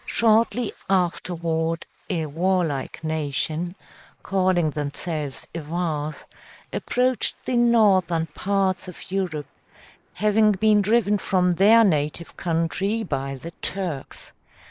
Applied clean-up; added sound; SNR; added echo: neural mask model Resemble Enhance denoiser.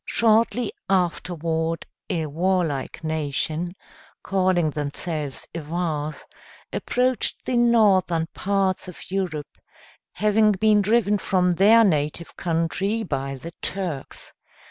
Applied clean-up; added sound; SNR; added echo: none; none; none; none.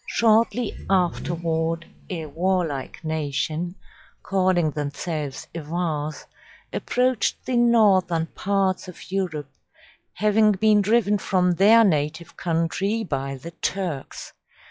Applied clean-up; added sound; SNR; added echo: classical method log-MMSE.